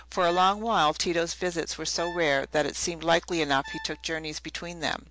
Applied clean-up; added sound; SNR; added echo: none; Brass instrument; 19 dB; none.